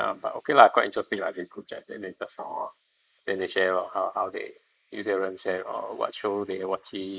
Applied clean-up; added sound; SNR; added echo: neural mask model Resemble Enhance denoiser.